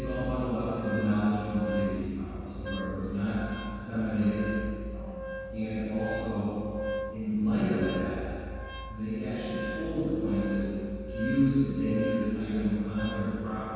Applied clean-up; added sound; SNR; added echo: none; Wind instrument, woodwind instrument; 10 dB; reverberation time 2.1 s.